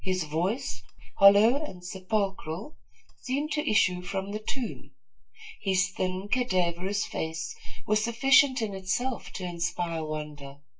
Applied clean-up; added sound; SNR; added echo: neural mask model DeepFilterNet 3.